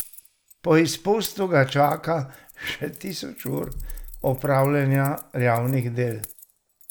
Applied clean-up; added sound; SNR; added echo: none; Keys jangling; 19 dB; none.